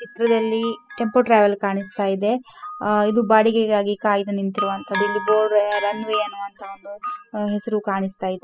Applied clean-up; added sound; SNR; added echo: classical method spectral subtraction.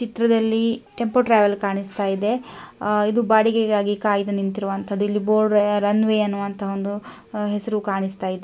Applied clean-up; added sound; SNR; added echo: none; none; none; none.